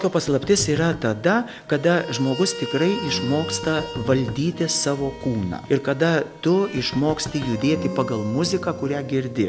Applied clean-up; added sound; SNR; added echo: none; Knock; 16 dB; none.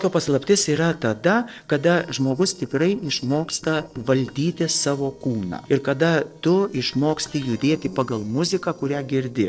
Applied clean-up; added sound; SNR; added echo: neural separator model SepFormer DNS4.